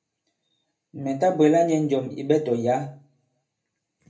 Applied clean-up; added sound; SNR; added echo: none; none; none; reverberation time 0.3 s.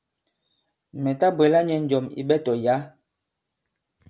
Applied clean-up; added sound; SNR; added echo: none; none; none; none.